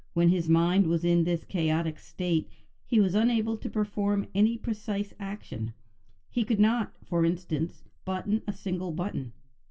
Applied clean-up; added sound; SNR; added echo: none; none; none; reverberation time 0.2 s.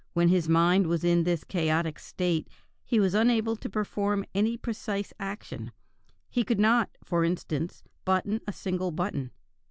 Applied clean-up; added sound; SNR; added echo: none; none; none; none.